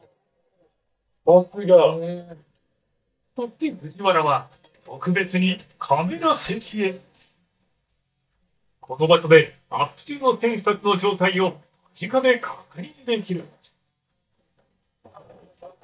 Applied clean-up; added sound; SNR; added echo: neural mask model DeepFilterNet 3.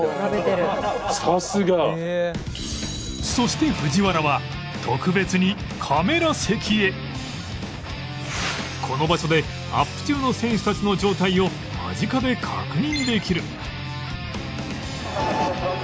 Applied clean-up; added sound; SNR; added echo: none; none; none; none.